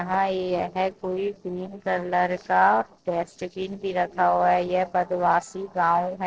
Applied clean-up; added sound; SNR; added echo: neural separator model SepFormer DNS4.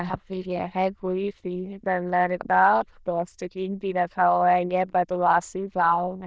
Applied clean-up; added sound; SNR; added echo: neural diffusion model UNIVERSE++.